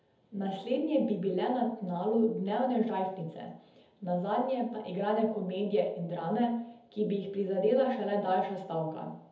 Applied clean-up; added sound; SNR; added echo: none; none; none; reverberation time 0.7 s.